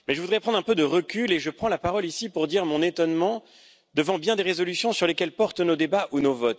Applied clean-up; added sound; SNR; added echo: none; none; none; none.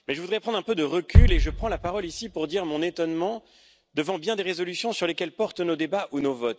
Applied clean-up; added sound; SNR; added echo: none; Bass drum; -3 dB; none.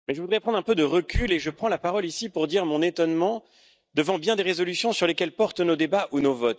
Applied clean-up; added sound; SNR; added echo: neural mask model DeepFilterNet 3.